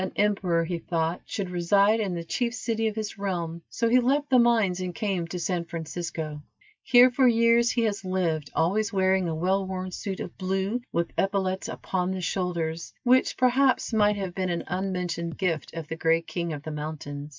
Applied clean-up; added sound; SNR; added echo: neural mask model DeepFilterNet 3.